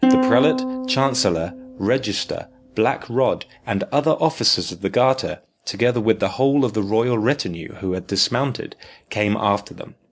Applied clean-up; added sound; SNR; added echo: none; Plucked string instrument; 3 dB; none.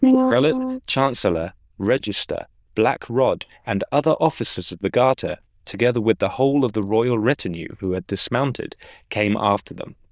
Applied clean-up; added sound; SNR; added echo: neural diffusion model UNIVERSE++.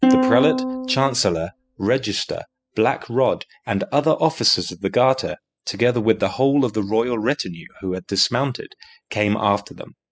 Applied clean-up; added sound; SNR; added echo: classical method spectral subtraction.